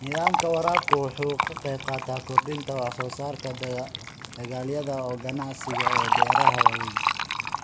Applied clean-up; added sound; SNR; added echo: none; Fill (with liquid); -4 dB; none.